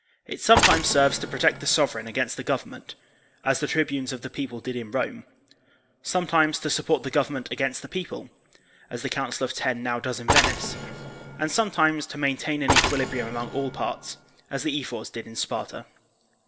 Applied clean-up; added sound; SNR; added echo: none; Mechanisms; 0 dB; reverberation time 0.5 s.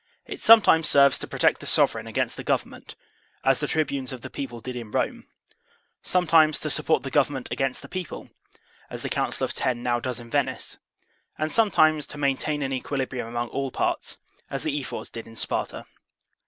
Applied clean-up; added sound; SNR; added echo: none; none; none; none.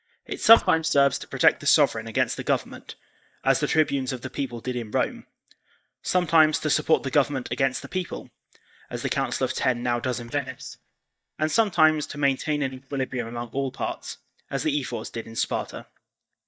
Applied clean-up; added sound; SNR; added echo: neural mask model DeepFilterNet 3.